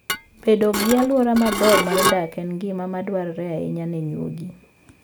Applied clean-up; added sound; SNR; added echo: none; Dishes, pots, and pans / Glass; 3 dB; none.